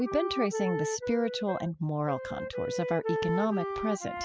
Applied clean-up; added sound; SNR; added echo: classical method spectral subtraction.